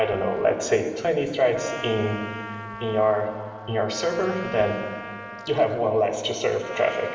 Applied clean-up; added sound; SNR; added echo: none; Trumpet; 14 dB; reverberation time 2.7 s.